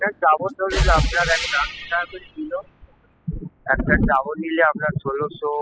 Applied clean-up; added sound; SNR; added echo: classical method spectral subtraction.